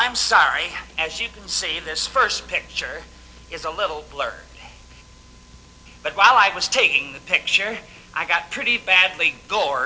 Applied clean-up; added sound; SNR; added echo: none; none; none; none.